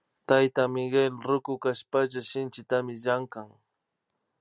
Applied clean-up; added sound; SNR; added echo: none; none; none; none.